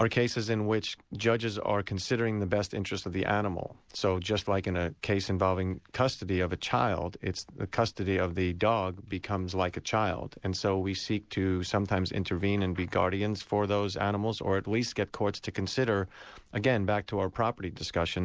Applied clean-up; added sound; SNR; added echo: none; none; none; none.